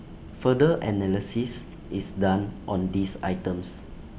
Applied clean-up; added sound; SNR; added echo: none; none; none; none.